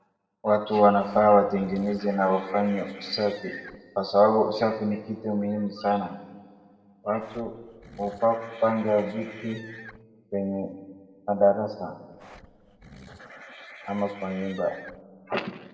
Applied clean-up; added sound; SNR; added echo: none; Livestock, farm animals, working animals; 20 dB; reverberation time 1.7 s.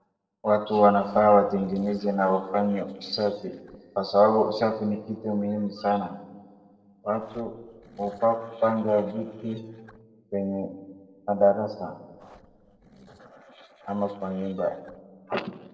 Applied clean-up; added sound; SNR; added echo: neural separator model SepFormer DNS4.